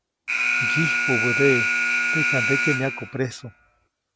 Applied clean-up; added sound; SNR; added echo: none; Alarm; -3 dB; none.